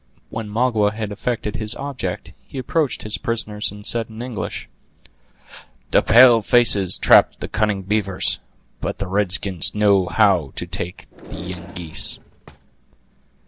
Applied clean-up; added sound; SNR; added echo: none; Drawer open or close; 17 dB; none.